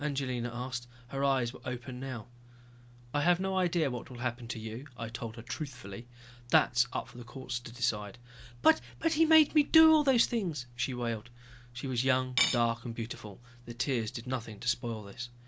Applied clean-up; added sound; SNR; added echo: none; Cutlery, silverware / Dishes, pots, and pans; 1 dB; none.